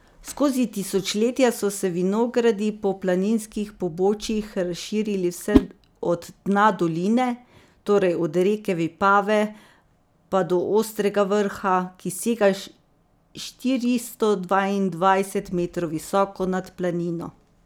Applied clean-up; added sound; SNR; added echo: none; Whoosh, swoosh, swish; 4 dB; none.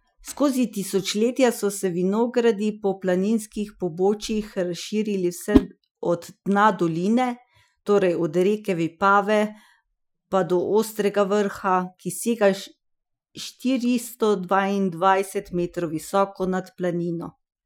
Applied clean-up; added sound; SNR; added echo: classical method Wiener filter.